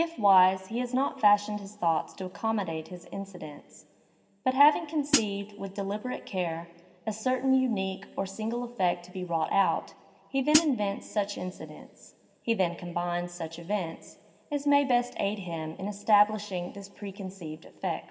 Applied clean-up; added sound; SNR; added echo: none; Hi-hat; -1 dB; reverberation time 1.8 s.